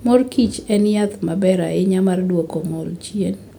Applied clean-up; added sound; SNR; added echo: none; none; none; none.